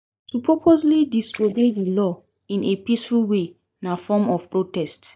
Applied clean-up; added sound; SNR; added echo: neural mask model DeepFilterNet 3.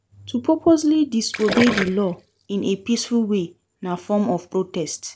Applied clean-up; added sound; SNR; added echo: none; Gurgling; 10 dB; none.